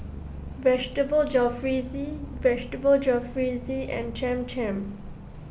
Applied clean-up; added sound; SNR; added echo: none; Purr; 14 dB; none.